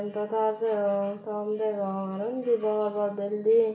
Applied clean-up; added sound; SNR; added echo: none; none; none; reverberation time 0.6 s.